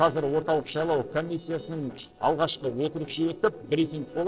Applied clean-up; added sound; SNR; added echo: neural separator model SepFormer DNS4.